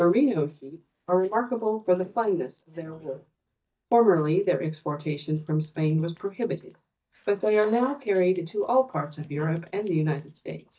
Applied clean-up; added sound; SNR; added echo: neural mask model DeepFilterNet 3.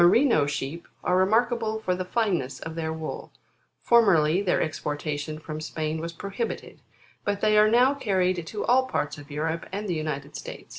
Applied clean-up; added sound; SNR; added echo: none; none; none; none.